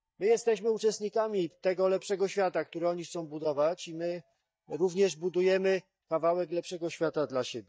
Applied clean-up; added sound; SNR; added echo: neural mask model DeepFilterNet 3.